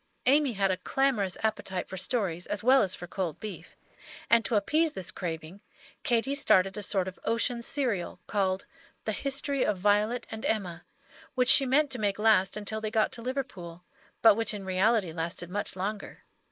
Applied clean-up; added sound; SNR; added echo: neural mask model Resemble Enhance denoiser.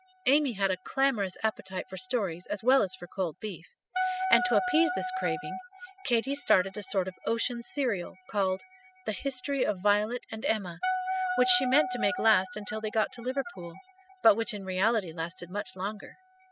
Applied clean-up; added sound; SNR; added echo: classical method spectral subtraction.